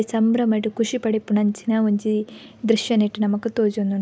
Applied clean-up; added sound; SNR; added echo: none; none; none; none.